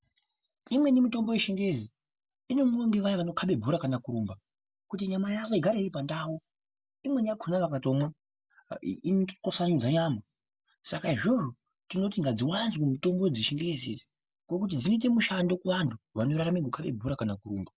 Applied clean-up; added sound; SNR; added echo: none; none; none; none.